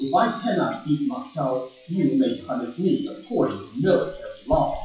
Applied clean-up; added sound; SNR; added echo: classical method WPE with log-MMSE.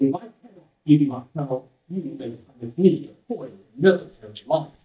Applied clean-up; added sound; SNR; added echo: neural mask model DeepFilterNet 3.